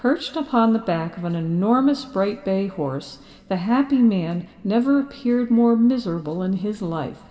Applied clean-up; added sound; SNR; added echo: none; none; none; reverberation time 2.5 s.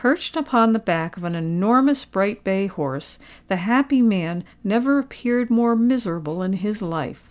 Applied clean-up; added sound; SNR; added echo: none; none; none; none.